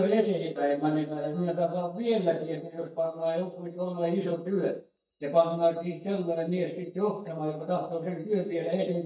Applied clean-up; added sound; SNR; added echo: neural mask model DeepFilterNet 3.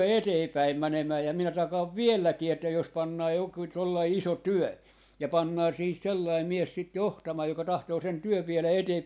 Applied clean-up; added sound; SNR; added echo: none; none; none; none.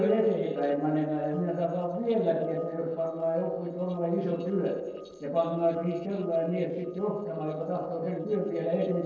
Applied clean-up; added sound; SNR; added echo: neural separator model SepFormer DNS4.